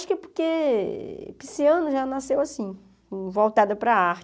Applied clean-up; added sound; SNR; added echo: none; none; none; none.